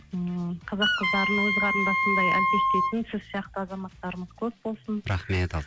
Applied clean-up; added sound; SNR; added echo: none; Wind instrument, woodwind instrument; -5 dB; none.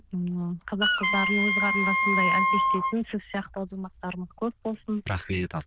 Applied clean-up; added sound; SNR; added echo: neural diffusion model UNIVERSE++.